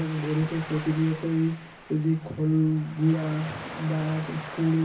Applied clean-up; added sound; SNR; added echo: none; Waves, surf; 14 dB; reverberation time 0.4 s.